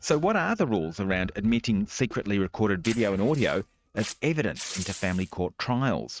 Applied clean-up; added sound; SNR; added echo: neural mask model RNNoise.